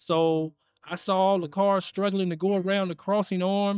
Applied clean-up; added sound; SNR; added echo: neural mask model DeepFilterNet 3.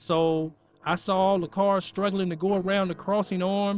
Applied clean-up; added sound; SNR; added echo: neural separator model SepFormer DNS4.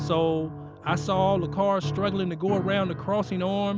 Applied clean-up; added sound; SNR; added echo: none; Piano; 7 dB; none.